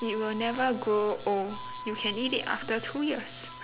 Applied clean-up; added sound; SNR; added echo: none; Wind instrument, woodwind instrument; 15 dB; none.